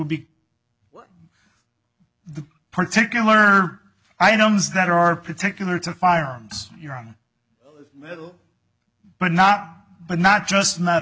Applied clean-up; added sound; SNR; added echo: none; none; none; none.